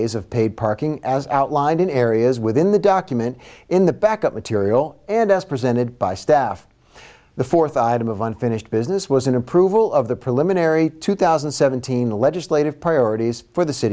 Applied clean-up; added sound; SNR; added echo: none; none; none; none.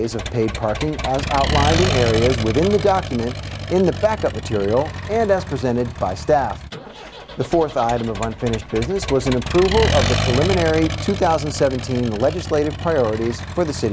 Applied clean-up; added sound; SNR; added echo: none; Accelerating, revving, vroom; 5 dB; none.